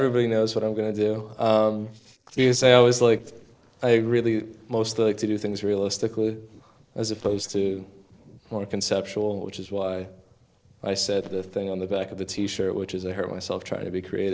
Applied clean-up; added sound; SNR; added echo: neural separator model SepFormer DNS4.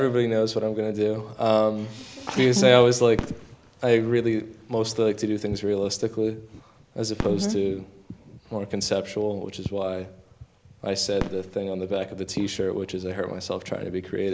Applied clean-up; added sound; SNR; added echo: none; Fireworks; 18 dB; none.